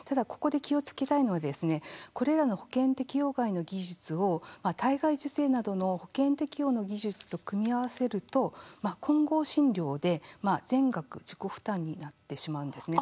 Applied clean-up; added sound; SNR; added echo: none; none; none; none.